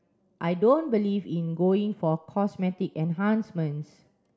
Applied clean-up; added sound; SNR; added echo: none; none; none; none.